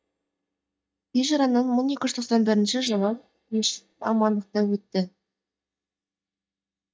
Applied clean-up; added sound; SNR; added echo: neural mask model DeepFilterNet 3.